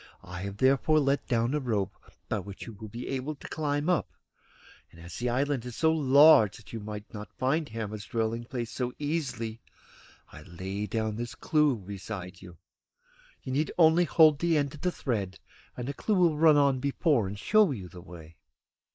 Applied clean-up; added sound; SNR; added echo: neural mask model Resemble Enhance denoiser.